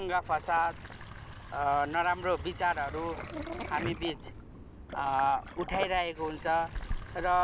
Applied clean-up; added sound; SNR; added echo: none; Sink (filling or washing) + Bird vocalization, bird call, bird song; 9 dB; none.